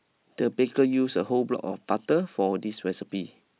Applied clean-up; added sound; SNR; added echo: none; none; none; none.